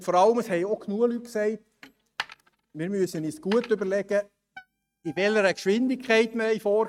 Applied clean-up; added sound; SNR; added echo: neural mask model RNNoise.